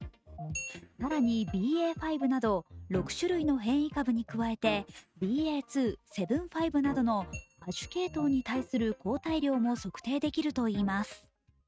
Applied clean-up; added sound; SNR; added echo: neural mask model RNNoise.